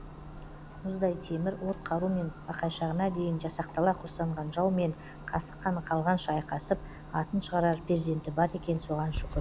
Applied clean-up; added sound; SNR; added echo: none; Clock; 12 dB; none.